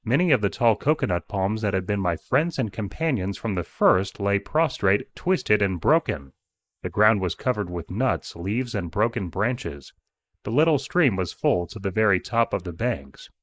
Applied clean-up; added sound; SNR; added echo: neural mask model Resemble Enhance denoiser.